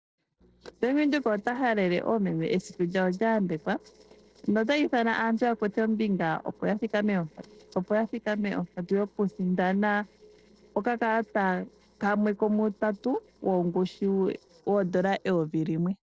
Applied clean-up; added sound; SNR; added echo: neural separator model SepFormer DNS4.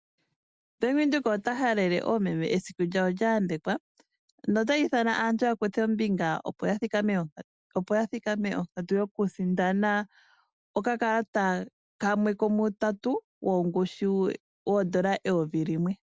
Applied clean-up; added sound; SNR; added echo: none; none; none; none.